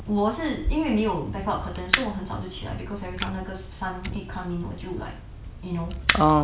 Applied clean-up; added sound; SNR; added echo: none; Fire; 8 dB; none.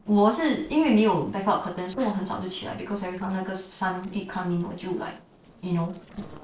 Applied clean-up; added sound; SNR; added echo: neural separator model SepFormer DNS4.